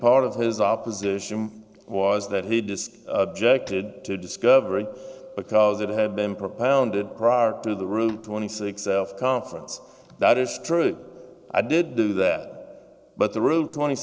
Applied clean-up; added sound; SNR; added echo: neural separator model SepFormer DNS4.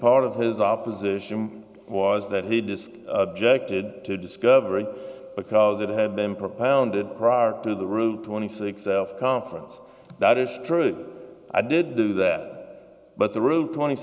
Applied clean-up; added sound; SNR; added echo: none; none; none; none.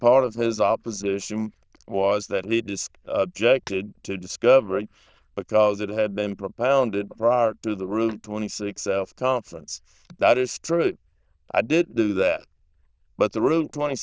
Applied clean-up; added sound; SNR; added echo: neural diffusion model UNIVERSE++.